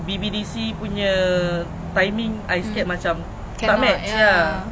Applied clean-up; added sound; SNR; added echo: none; none; none; none.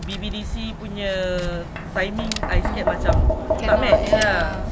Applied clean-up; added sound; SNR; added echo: none; Tap; -3 dB; none.